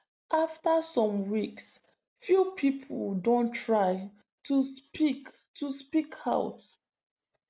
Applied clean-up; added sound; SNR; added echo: none; none; none; none.